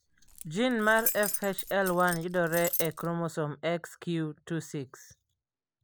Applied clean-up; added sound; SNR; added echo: none; Keys jangling; 6 dB; none.